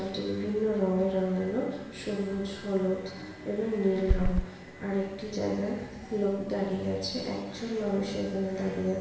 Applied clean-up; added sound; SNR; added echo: none; Run; -5 dB; reverberation time 0.9 s.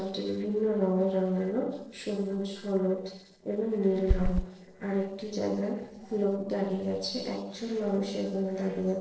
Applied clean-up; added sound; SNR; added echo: neural separator model SepFormer DNS4.